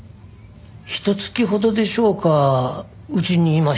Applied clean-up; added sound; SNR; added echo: none; none; none; none.